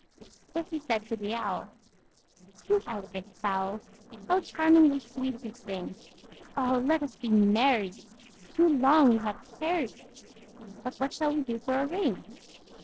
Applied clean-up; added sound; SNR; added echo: neural separator model SepFormer DNS4.